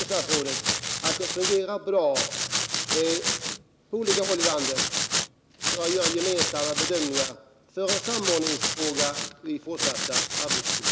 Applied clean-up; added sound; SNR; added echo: none; Domestic sounds, home sounds; -1 dB; none.